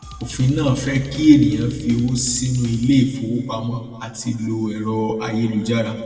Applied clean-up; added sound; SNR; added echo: none; Drum kit; 16 dB; reverberation time 1.9 s.